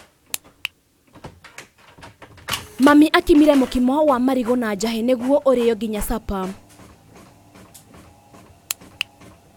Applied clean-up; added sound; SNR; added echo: none; Printer; 19 dB; none.